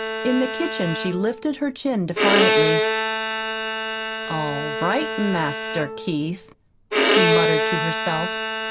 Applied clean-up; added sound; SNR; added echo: none; Bowed string instrument; -2 dB; none.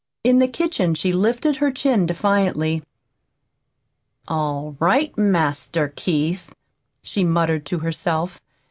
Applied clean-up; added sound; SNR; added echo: none; none; none; none.